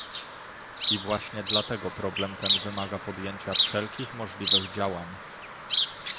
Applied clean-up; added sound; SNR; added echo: none; Chirp, tweet; -4 dB; none.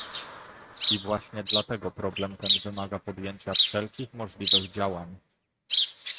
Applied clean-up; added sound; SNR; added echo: neural mask model RNNoise.